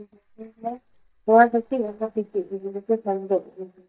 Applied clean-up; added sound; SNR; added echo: neural mask model DeepFilterNet 3.